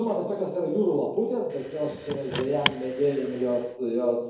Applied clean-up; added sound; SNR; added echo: none; Car; 8 dB; reverberation time 2.3 s.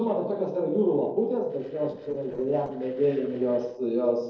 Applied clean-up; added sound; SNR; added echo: neural separator model SepFormer DNS4.